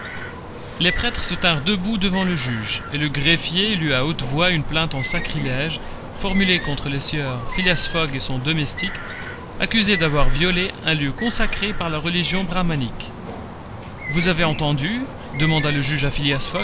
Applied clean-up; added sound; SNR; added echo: none; Bird; 10 dB; none.